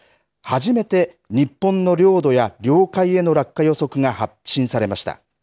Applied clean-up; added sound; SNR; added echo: none; none; none; none.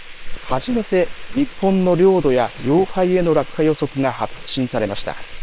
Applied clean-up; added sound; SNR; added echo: neural separator model SepFormer WHAM!.